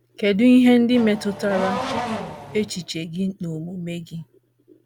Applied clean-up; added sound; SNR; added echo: none; Race car, auto racing / Accelerating, revving, vroom; 9 dB; none.